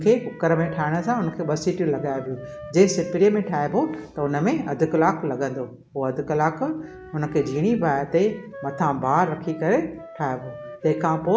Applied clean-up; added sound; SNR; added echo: none; Wind instrument, woodwind instrument; 17 dB; none.